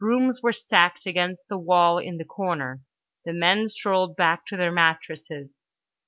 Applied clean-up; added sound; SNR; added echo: none; none; none; none.